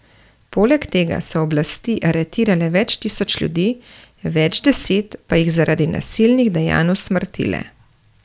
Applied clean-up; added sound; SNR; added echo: none; none; none; none.